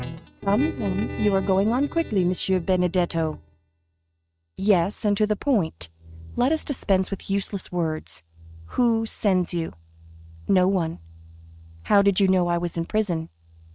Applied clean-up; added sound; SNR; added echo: neural mask model RNNoise.